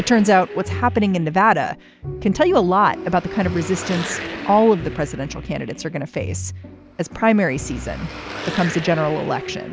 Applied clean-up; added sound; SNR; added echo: none; Car passing by / Traffic noise, roadway noise / Engine; 15 dB; none.